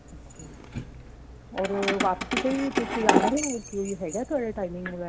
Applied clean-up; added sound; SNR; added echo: none; Keys jangling; 0 dB; none.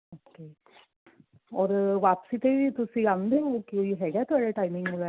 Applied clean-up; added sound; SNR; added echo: none; none; none; none.